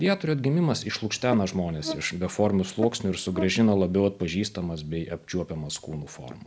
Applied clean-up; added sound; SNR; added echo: none; Buzz; 10 dB; none.